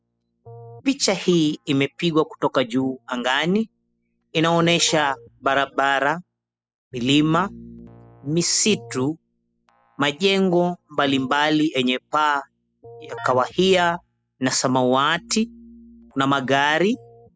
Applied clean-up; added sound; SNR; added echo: classical method spectral subtraction.